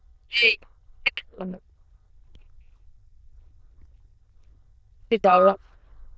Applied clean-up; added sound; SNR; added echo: neural diffusion model UNIVERSE++.